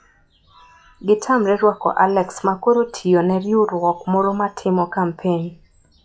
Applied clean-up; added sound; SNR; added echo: classical method log-MMSE.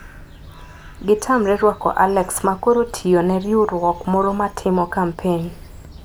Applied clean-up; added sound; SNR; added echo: none; Bird; 19 dB; none.